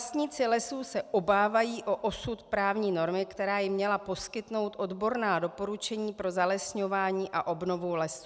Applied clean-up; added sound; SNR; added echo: none; none; none; none.